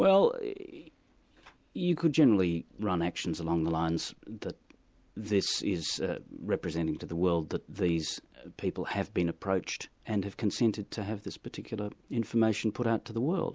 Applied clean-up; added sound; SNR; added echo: none; none; none; none.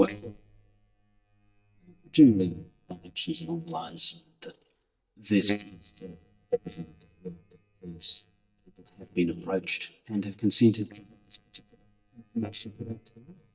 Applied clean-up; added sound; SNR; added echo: neural mask model DeepFilterNet 3.